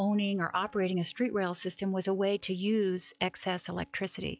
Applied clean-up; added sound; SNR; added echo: classical method log-MMSE.